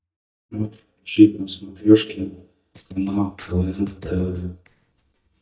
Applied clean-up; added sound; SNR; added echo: neural mask model DeepFilterNet 3.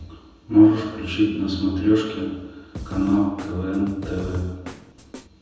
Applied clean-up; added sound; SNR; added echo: none; Snare drum / Drum kit; 14 dB; reverberation time 1.1 s.